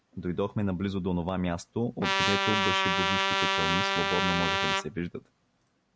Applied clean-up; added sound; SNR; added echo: none; Trumpet; -5 dB; none.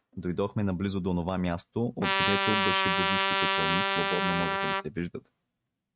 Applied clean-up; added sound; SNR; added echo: neural mask model RNNoise.